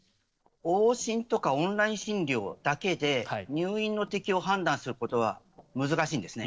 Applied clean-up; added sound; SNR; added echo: neural separator model SepFormer DNS4.